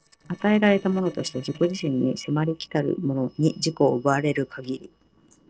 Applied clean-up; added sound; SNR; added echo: neural separator model SepFormer DNS4.